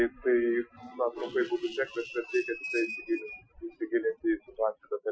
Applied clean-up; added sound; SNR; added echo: classical method Wiener filter.